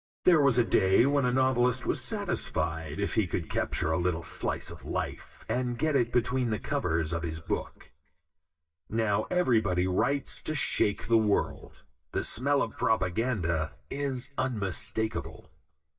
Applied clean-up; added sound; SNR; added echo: neural mask model DeepFilterNet 3.